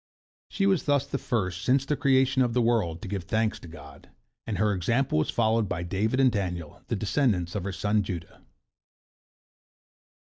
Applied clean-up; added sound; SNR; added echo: none; none; none; none.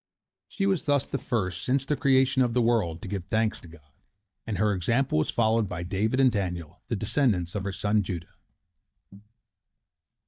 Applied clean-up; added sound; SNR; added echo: neural mask model DeepFilterNet 3.